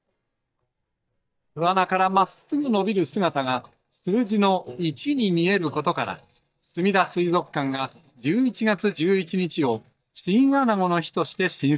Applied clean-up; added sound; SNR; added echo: neural mask model DeepFilterNet 3.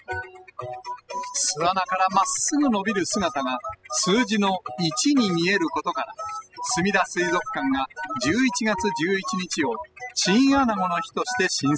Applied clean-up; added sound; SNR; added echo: classical method spectral subtraction.